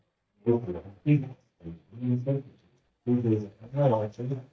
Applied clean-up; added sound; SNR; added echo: neural mask model DeepFilterNet 3.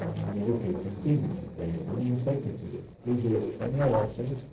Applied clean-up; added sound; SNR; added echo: neural separator model SepFormer DNS4.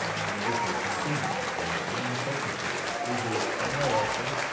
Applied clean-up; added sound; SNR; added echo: none; Applause / Cheering; -4 dB; reverberation time 0.6 s.